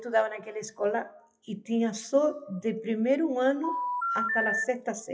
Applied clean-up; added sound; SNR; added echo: classical method WPE with log-MMSE.